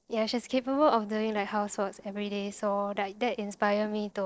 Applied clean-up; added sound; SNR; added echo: neural separator model SepFormer DNS4.